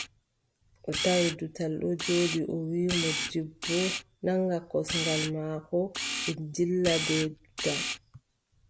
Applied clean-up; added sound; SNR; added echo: none; Camera; 5 dB; none.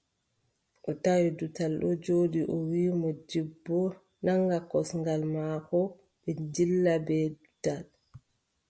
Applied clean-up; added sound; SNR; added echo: none; none; none; none.